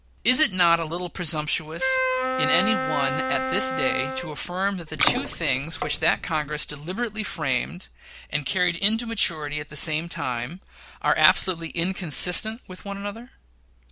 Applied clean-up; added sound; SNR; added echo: none; Wind instrument, woodwind instrument + Water / Splash, splatter; 3 dB; none.